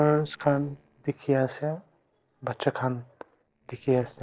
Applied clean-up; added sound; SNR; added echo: neural separator model SepFormer DNS4.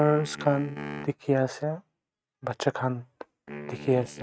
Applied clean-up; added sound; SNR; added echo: neural mask model RNNoise.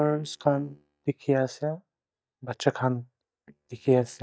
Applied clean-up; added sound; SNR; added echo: neural mask model DeepFilterNet 3.